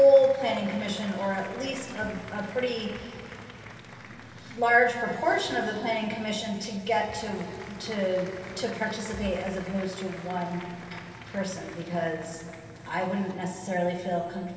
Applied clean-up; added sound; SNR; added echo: none; Applause; 18 dB; reverberation time 2.6 s.